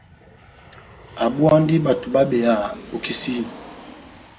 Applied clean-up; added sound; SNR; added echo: none; Aircraft; 19 dB; none.